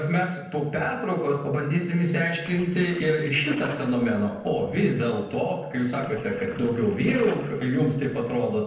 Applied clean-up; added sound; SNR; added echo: neural separator model SepFormer DNS4.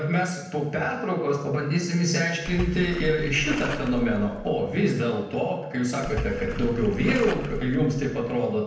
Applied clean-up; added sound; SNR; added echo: none; Splash, splatter; 8 dB; reverberation time 0.9 s.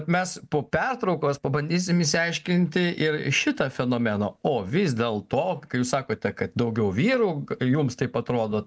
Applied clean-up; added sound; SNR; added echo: none; none; none; none.